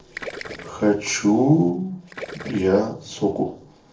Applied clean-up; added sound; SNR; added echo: neural separator model SepFormer DNS4.